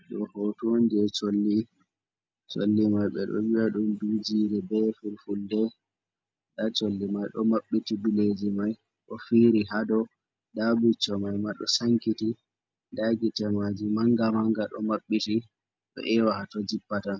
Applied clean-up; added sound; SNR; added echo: none; none; none; none.